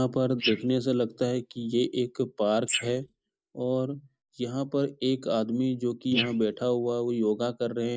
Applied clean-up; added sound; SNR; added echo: neural mask model Resemble Enhance denoiser.